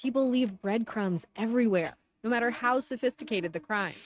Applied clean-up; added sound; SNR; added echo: neural mask model RNNoise.